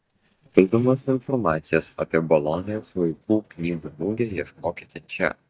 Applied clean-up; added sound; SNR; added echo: neural mask model DeepFilterNet 3.